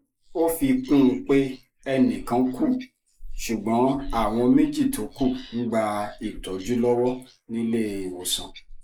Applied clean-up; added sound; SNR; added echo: neural mask model Resemble Enhance denoiser.